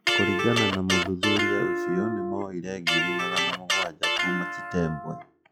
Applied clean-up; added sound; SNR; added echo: classical method log-MMSE.